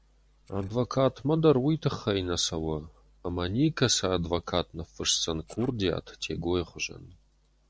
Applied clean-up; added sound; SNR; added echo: neural separator model SepFormer DNS4.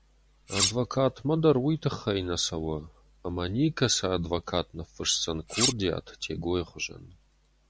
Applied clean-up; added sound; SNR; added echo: none; Cutlery, silverware; 1 dB; none.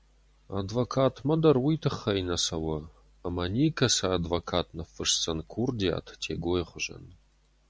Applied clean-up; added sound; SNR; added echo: none; none; none; none.